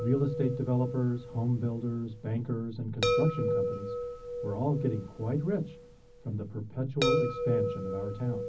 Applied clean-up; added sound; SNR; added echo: none; Chime; 3 dB; reverberation time 0.4 s.